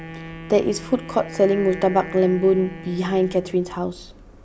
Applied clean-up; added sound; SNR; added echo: none; Wind instrument, woodwind instrument; 15 dB; none.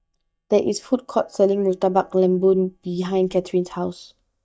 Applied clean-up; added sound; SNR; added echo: neural mask model DeepFilterNet 3.